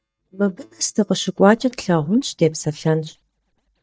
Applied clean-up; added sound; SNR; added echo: neural mask model DeepFilterNet 3.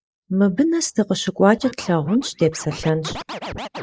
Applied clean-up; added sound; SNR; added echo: neural mask model Resemble Enhance denoiser.